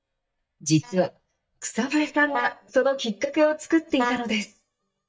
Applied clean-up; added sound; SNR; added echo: neural mask model DeepFilterNet 3.